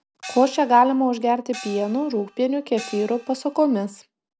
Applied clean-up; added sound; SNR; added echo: none; Gong; 20 dB; none.